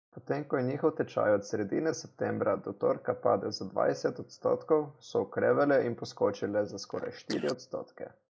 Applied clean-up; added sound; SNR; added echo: neural mask model Resemble Enhance denoiser.